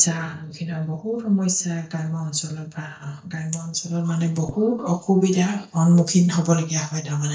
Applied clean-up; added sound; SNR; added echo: neural mask model DeepFilterNet 3.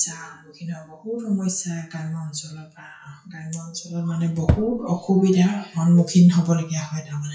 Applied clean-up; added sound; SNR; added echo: classical method WPE with log-MMSE.